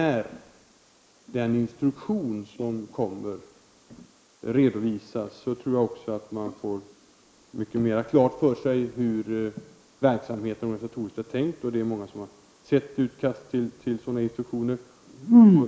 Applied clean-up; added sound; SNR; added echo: neural mask model Resemble Enhance denoiser.